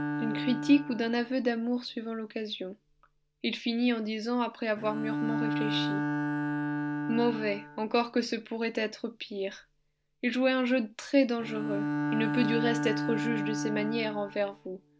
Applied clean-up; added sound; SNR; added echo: none; Bowed string instrument; 4 dB; none.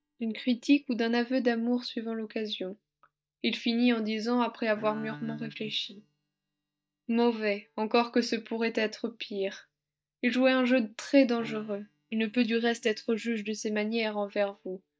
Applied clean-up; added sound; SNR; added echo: neural mask model DeepFilterNet 3.